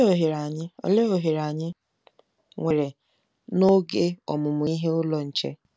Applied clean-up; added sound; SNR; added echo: none; none; none; none.